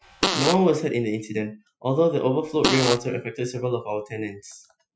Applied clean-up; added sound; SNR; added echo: classical method Wiener filter.